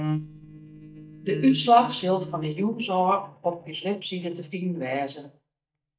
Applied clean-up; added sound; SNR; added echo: neural mask model DeepFilterNet 3.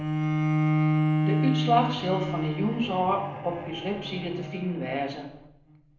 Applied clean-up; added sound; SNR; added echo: none; Bowed string instrument; -1 dB; reverberation time 0.7 s.